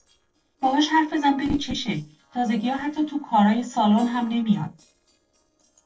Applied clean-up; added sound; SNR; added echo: neural separator model SepFormer DNS4.